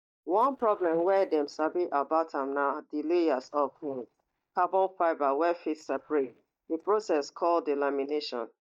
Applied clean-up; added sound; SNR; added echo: neural mask model DeepFilterNet 3.